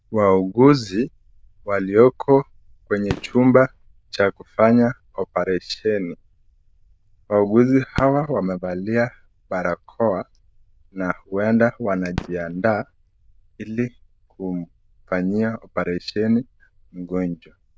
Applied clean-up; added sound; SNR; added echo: neural diffusion model UNIVERSE++.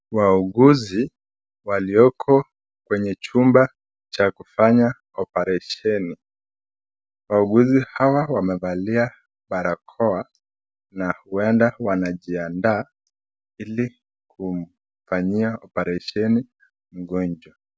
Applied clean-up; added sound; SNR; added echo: none; none; none; none.